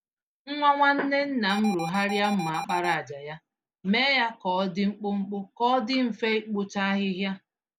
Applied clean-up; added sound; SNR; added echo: none; Alarm; 7 dB; none.